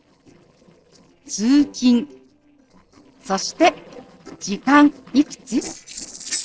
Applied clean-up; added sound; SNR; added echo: neural separator model SepFormer DNS4.